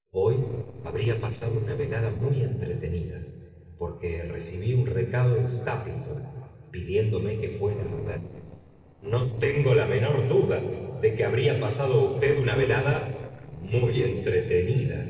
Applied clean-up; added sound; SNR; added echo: neural separator model SepFormer DNS4.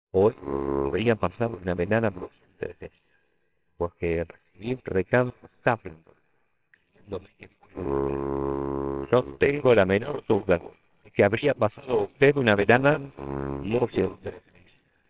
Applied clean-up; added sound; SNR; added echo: neural separator model SepFormer WHAMR!.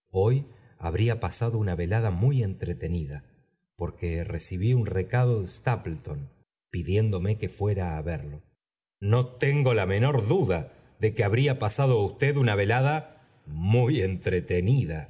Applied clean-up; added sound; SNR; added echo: none; none; none; none.